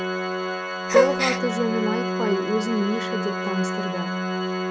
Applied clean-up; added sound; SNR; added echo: none; Organ + Gasp; -2 dB; none.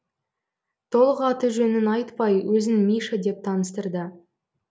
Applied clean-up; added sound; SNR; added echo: none; none; none; none.